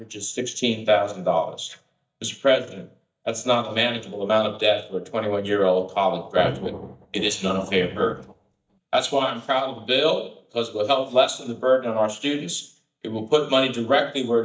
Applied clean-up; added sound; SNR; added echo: neural mask model DeepFilterNet 3.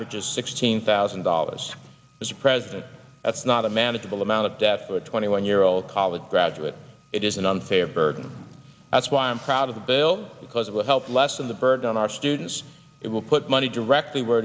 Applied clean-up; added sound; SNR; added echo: none; none; none; none.